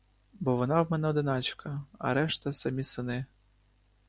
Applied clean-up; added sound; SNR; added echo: none; none; none; none.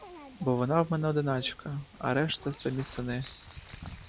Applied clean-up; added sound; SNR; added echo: none; Bird vocalization, bird call, bird song; 17 dB; none.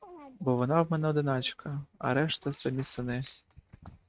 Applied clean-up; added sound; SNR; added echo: neural mask model RNNoise.